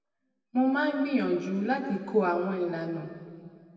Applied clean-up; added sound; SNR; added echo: none; none; none; reverberation time 2.0 s.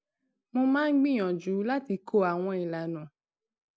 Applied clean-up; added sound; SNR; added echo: none; none; none; none.